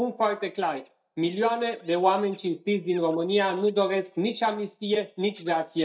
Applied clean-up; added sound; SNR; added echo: neural mask model DeepFilterNet 3.